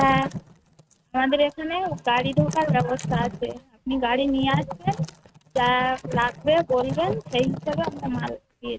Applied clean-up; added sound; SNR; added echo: neural mask model RNNoise.